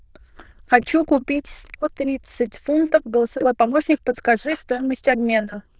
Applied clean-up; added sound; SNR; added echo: neural diffusion model UNIVERSE++.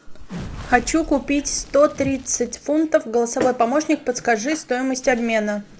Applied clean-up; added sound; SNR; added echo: none; Crackle; 15 dB; none.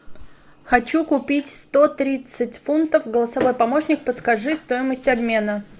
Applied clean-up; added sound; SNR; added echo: none; none; none; none.